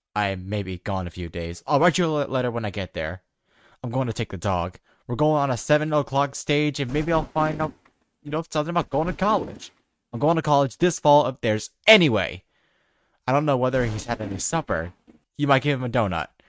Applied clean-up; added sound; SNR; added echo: neural mask model RNNoise.